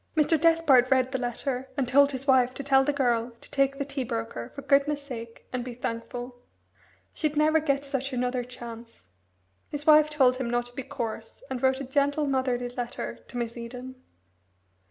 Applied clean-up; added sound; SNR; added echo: none; none; none; none.